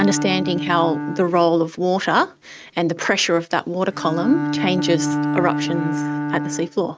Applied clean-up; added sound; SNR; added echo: neural mask model RNNoise.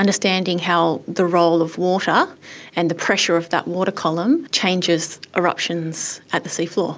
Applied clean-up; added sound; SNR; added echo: none; none; none; none.